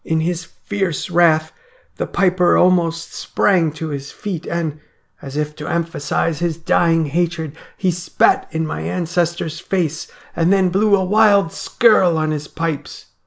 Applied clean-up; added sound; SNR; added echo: none; none; none; none.